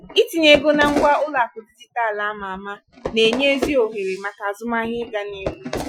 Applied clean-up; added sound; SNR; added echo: classical method Wiener filter.